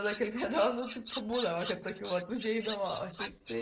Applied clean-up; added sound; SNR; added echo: neural mask model Resemble Enhance denoiser.